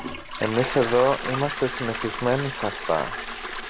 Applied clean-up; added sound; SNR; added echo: none; Toilet flush; 6 dB; none.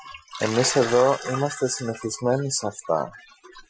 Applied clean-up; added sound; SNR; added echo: classical method Wiener filter.